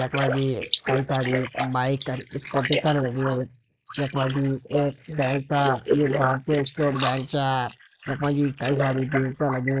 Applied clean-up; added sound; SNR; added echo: neural mask model Resemble Enhance denoiser.